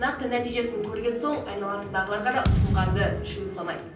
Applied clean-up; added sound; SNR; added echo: none; Thump, thud; -3 dB; reverberation time 0.6 s.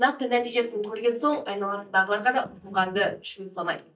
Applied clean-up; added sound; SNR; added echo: neural mask model DeepFilterNet 3.